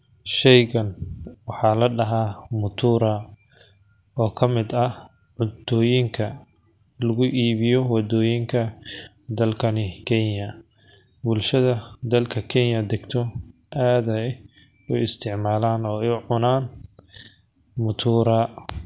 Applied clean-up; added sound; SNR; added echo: none; none; none; none.